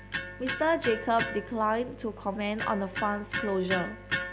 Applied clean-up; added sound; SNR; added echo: none; Electric guitar; 6 dB; none.